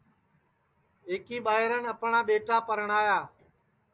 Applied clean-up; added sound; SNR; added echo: none; none; none; none.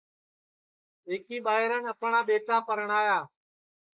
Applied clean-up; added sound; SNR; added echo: neural mask model Resemble Enhance denoiser.